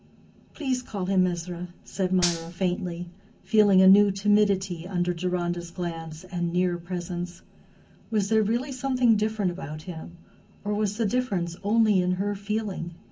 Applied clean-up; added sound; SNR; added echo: none; Gunshot, gunfire; 9 dB; reverberation time 0.3 s.